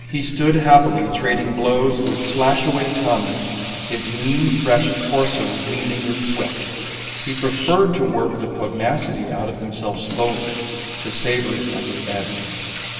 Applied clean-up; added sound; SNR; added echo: none; Sink (filling or washing) / Water tap, faucet; 4 dB; reverberation time 2.6 s.